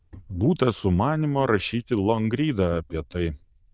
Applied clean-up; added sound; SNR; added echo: neural diffusion model UNIVERSE++.